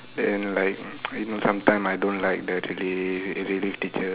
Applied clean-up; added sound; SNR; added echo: none; none; none; none.